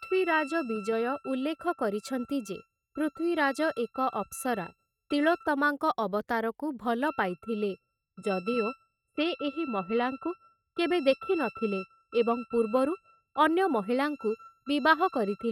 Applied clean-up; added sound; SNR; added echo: neural mask model RNNoise.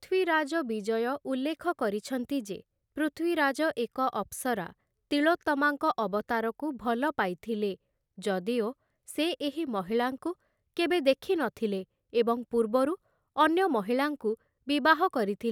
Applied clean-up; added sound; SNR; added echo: none; none; none; none.